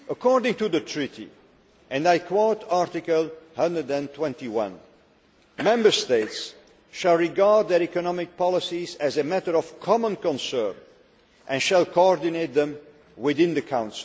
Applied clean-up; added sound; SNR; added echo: none; none; none; none.